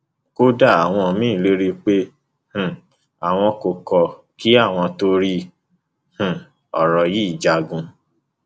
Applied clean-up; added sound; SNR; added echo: none; none; none; none.